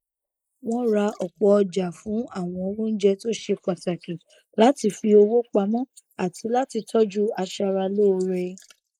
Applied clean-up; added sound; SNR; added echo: neural mask model Resemble Enhance denoiser.